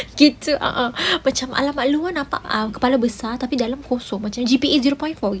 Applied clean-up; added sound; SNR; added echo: none; none; none; none.